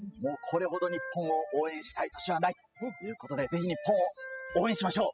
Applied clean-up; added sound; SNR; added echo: classical method spectral subtraction.